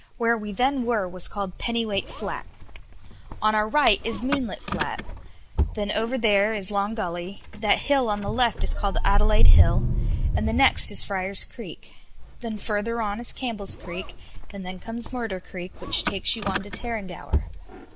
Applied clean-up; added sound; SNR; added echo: none; Engine starting / Motor vehicle (road); -2 dB; none.